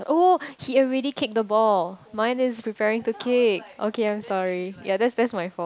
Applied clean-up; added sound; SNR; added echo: none; none; none; none.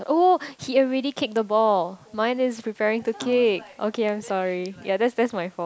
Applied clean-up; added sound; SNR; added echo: none; Keyboard (musical); 18 dB; none.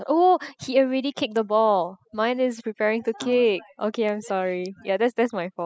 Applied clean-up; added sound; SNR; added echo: classical method spectral subtraction.